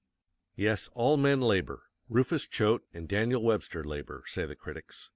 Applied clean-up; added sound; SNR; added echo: none; none; none; none.